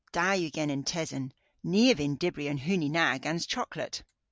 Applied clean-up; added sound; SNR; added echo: none; none; none; none.